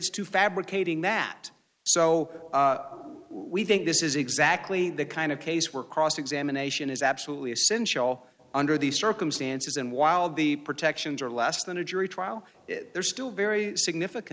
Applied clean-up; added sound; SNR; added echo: none; none; none; none.